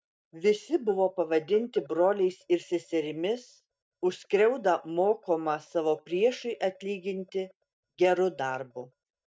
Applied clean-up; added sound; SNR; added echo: neural mask model DeepFilterNet 3.